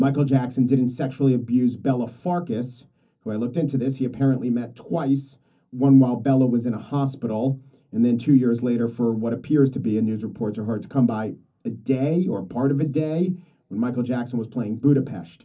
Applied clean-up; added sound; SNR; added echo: none; none; none; reverberation time 0.3 s.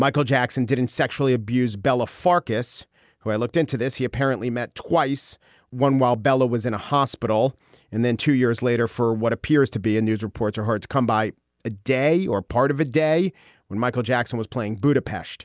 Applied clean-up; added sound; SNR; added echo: none; none; none; none.